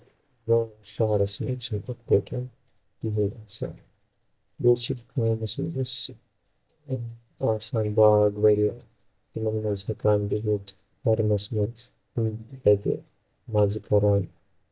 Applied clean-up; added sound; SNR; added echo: neural mask model DeepFilterNet 3.